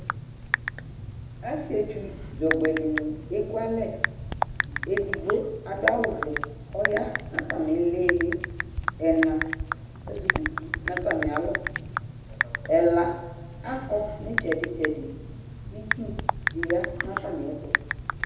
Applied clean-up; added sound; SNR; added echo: none; Typing; 3 dB; reverberation time 0.8 s.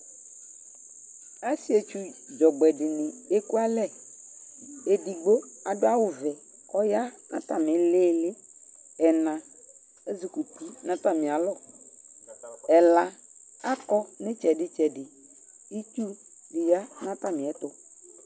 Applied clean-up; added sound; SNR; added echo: none; none; none; none.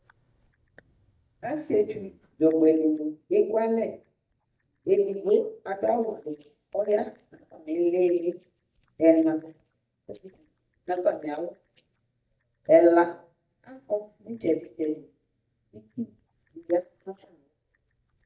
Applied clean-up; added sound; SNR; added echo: neural mask model DeepFilterNet 3.